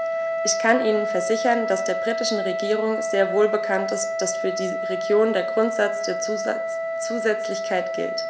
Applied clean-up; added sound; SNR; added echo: none; Wind instrument, woodwind instrument; 2 dB; none.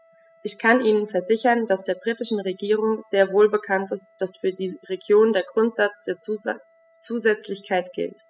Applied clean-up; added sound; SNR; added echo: classical method spectral subtraction.